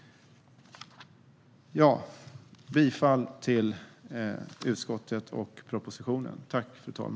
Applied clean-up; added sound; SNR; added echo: none; none; none; none.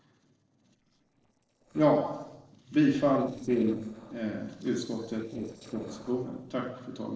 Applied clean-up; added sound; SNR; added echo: neural separator model SepFormer DNS4.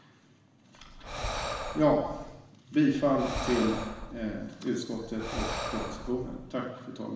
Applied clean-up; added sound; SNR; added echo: none; Breathing; 6 dB; reverberation time 1.1 s.